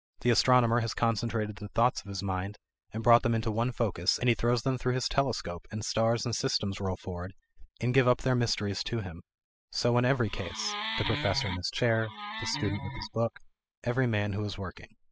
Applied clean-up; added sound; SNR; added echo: classical method spectral subtraction.